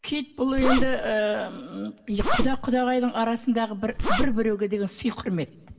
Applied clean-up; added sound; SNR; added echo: none; Zipper (clothing); -2 dB; reverberation time 1.4 s.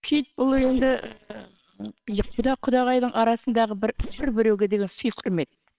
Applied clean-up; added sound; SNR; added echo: neural separator model SepFormer WHAMR!.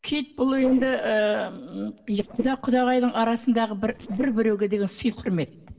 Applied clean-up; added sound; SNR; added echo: neural separator model SepFormer DNS4.